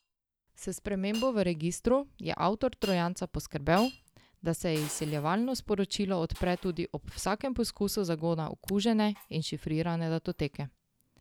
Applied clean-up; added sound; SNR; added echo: none; Tick + Shatter; 20 dB; none.